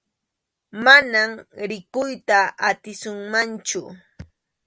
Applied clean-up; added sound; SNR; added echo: none; none; none; none.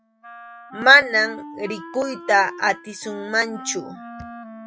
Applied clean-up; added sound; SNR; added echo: classical method log-MMSE.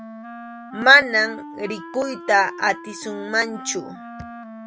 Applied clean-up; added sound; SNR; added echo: none; Wind instrument, woodwind instrument; 15 dB; none.